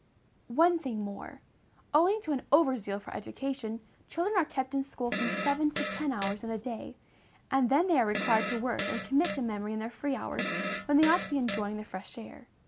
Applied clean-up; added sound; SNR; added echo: none; Fart; 4 dB; none.